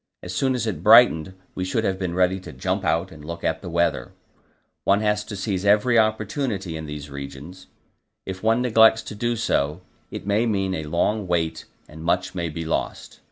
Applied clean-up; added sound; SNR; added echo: none; none; none; none.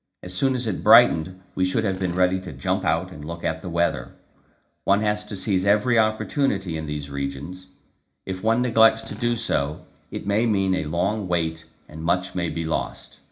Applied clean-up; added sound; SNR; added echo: none; Drill; 19 dB; reverberation time 0.4 s.